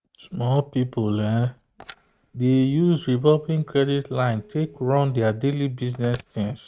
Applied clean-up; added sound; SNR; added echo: neural mask model RNNoise.